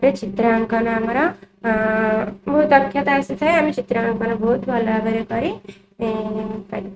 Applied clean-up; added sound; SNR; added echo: neural mask model RNNoise.